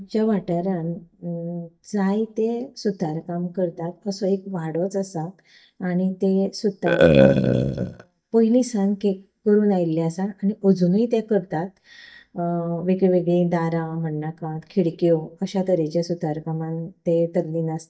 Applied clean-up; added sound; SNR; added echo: neural mask model DeepFilterNet 3.